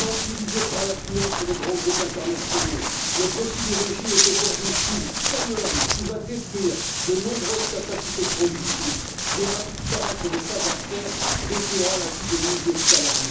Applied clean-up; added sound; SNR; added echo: none; Walk, footsteps; -3 dB; reverberation time 0.7 s.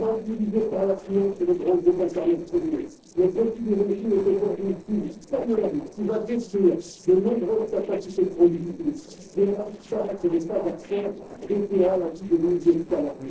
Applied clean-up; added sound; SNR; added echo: neural separator model SepFormer DNS4.